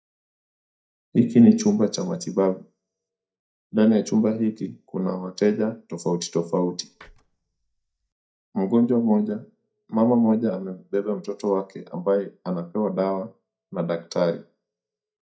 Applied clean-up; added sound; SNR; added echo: neural mask model DeepFilterNet 3.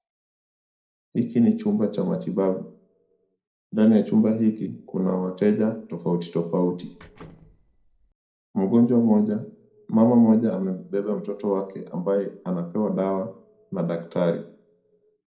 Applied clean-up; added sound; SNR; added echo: neural separator model SepFormer DNS4.